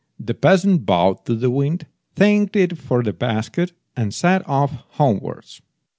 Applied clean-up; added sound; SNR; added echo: none; none; none; none.